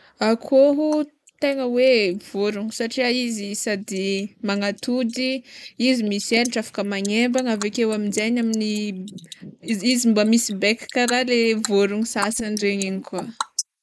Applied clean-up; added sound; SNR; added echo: neural mask model Resemble Enhance denoiser.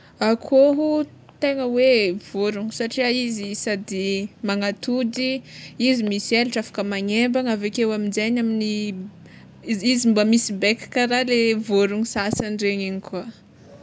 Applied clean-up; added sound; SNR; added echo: none; none; none; none.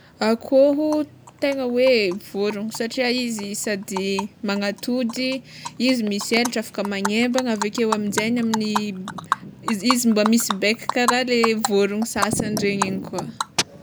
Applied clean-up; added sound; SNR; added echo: none; Animal; 9 dB; none.